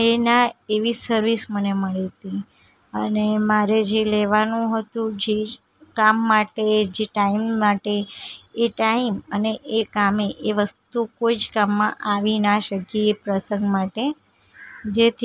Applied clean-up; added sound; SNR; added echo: none; none; none; none.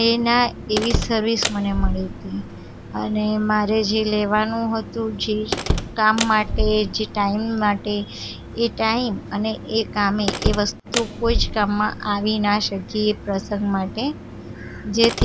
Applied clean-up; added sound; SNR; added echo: none; Slam; 6 dB; none.